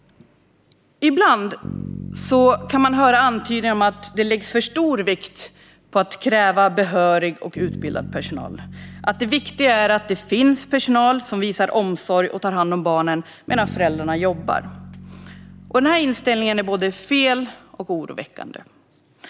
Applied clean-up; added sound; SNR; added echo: none; Bass guitar; 17 dB; none.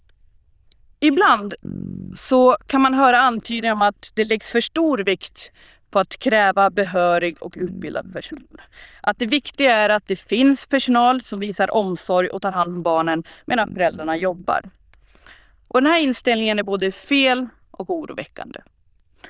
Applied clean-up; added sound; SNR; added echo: neural diffusion model UNIVERSE++.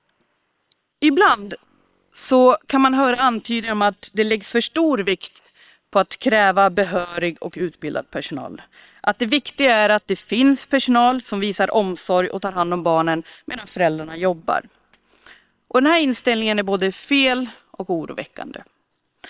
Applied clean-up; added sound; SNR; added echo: neural separator model SepFormer WHAM!.